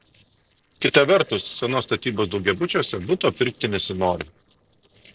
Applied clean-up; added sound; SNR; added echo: neural separator model SepFormer DNS4.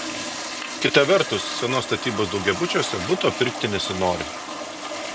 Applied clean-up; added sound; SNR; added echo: none; Toilet flush; 7 dB; none.